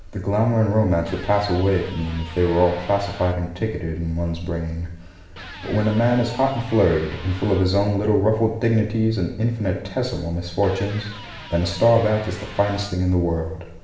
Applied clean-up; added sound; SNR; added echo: none; Electric guitar; 18 dB; reverberation time 0.7 s.